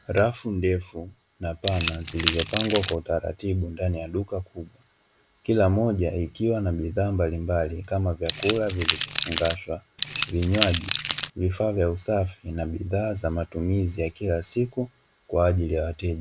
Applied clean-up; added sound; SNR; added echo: none; Rattle / Keys jangling; 3 dB; none.